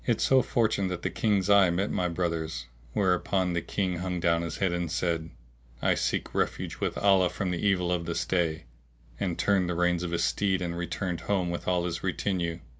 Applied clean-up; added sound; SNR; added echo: none; none; none; none.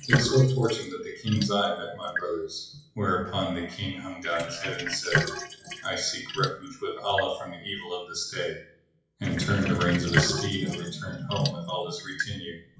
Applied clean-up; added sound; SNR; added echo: classical method WPE with log-MMSE.